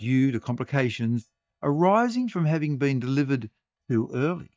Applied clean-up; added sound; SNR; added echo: neural mask model DeepFilterNet 3.